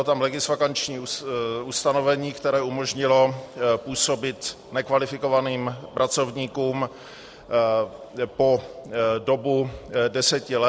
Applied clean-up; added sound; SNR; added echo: none; none; none; none.